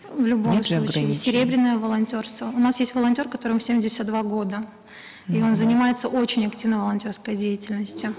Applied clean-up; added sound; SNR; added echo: none; none; none; none.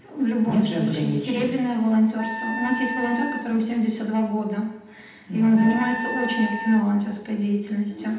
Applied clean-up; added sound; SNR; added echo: none; Wind instrument, woodwind instrument; 8 dB; reverberation time 0.8 s.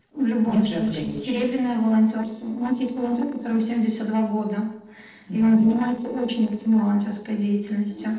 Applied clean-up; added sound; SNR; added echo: neural separator model SepFormer DNS4.